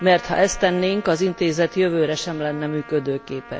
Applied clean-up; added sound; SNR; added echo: none; Trumpet; 19 dB; none.